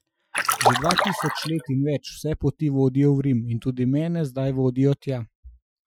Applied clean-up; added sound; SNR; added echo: classical method Wiener filter.